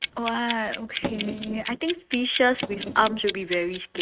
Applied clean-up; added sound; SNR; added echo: neural mask model RNNoise.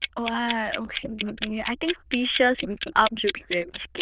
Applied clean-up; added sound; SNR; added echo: neural diffusion model UNIVERSE++.